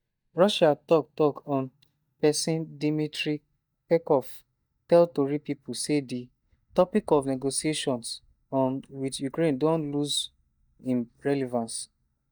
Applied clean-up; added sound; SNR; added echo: neural mask model DeepFilterNet 3.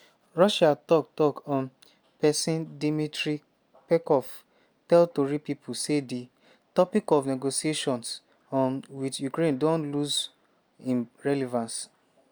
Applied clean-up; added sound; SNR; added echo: none; none; none; none.